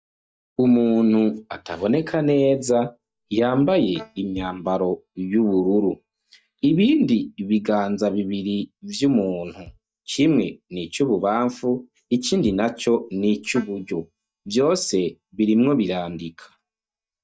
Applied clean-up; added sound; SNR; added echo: neural mask model DeepFilterNet 3.